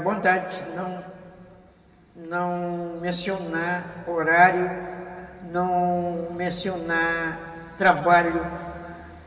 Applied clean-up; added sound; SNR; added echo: none; none; none; reverberation time 2.9 s.